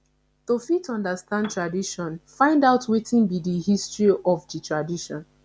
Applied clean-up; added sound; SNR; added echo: none; Piano; 18 dB; none.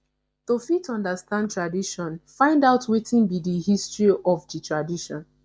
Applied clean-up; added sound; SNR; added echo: neural mask model DeepFilterNet 3.